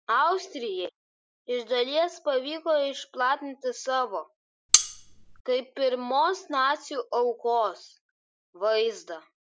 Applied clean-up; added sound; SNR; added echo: none; Cutlery, silverware; -3 dB; none.